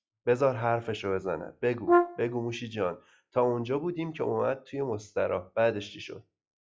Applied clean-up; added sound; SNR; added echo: classical method log-MMSE.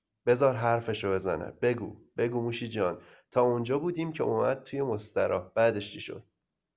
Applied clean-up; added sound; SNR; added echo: none; none; none; none.